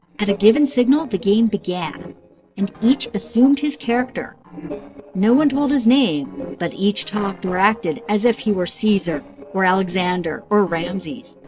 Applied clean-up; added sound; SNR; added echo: neural separator model SepFormer DNS4.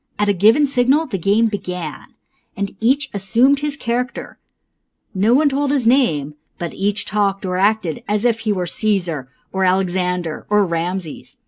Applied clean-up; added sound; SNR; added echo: none; none; none; none.